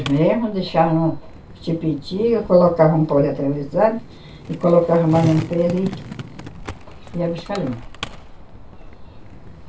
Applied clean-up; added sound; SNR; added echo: none; Skateboard; 15 dB; reverberation time 0.2 s.